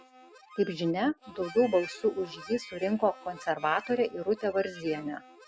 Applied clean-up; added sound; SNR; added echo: none; Harmonica; 18 dB; none.